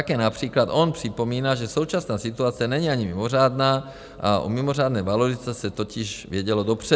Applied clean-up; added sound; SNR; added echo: none; none; none; none.